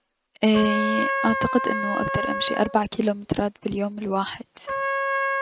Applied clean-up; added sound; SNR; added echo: none; Trumpet; 3 dB; none.